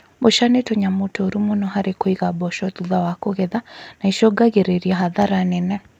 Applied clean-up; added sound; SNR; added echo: none; none; none; none.